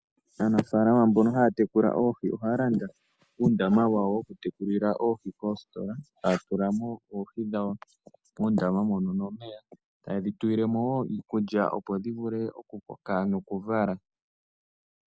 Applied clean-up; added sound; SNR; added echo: none; none; none; none.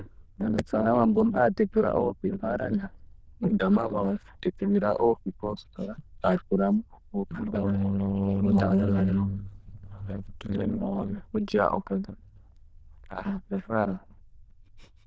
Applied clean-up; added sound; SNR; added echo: neural diffusion model UNIVERSE++.